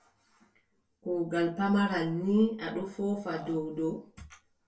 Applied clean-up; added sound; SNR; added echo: none; Burping, eructation; 16 dB; reverberation time 0.2 s.